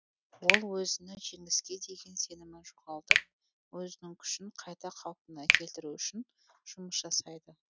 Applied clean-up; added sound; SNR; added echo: none; Finger snapping; -4 dB; none.